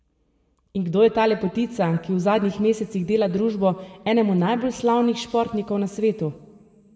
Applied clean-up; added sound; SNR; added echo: none; none; none; reverberation time 1.4 s.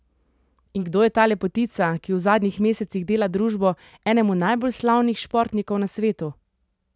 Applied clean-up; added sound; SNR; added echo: none; none; none; none.